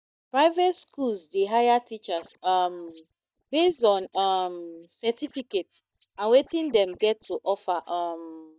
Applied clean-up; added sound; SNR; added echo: neural mask model DeepFilterNet 3.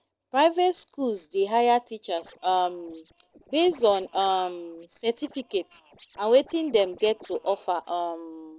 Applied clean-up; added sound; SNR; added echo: neural separator model SepFormer DNS4.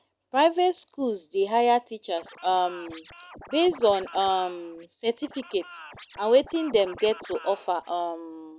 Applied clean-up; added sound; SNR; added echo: none; Scratching (performance technique); 19 dB; none.